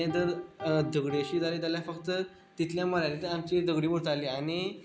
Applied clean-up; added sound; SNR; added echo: none; Piano; 17 dB; none.